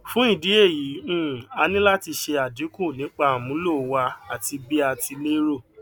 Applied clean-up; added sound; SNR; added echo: none; none; none; none.